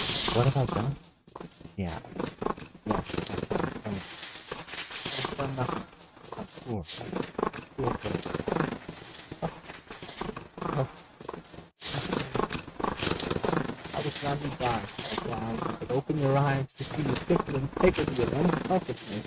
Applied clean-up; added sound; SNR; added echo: neural mask model RNNoise.